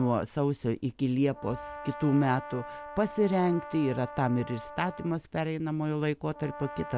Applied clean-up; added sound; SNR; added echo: none; Brass instrument; 15 dB; none.